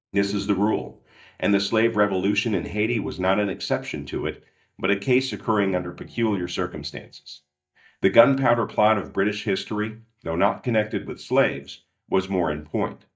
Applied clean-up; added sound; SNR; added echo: neural mask model DeepFilterNet 3.